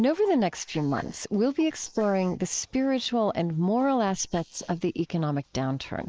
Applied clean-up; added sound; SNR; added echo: neural mask model Resemble Enhance denoiser.